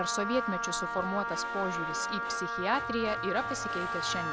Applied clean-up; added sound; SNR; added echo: none; Wind instrument, woodwind instrument; 0 dB; none.